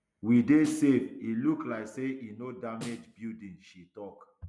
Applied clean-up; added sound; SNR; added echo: none; Snare drum; 19 dB; none.